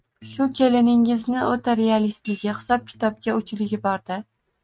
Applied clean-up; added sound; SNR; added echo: neural mask model RNNoise.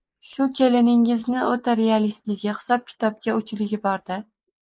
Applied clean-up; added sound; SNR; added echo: neural mask model Resemble Enhance denoiser.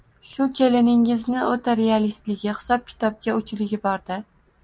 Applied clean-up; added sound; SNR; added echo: none; none; none; none.